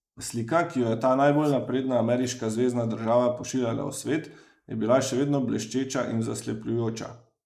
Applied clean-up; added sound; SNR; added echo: neural mask model Resemble Enhance denoiser.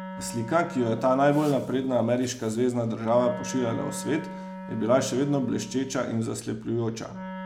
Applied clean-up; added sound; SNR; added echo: none; Wind instrument, woodwind instrument; 13 dB; none.